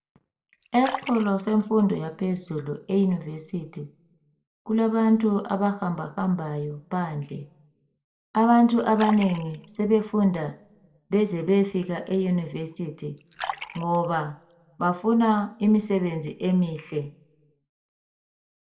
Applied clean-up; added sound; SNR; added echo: none; Fill (with liquid); 14 dB; reverberation time 0.4 s.